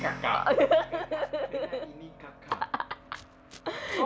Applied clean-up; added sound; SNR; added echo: none; Keyboard (musical); 18 dB; none.